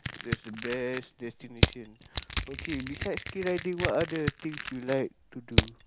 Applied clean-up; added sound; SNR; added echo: none; Crushing; -1 dB; none.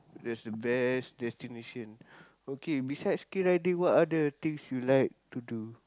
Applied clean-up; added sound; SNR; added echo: none; none; none; none.